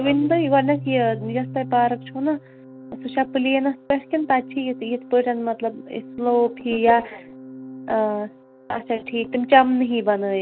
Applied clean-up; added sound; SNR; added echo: none; Organ; 16 dB; none.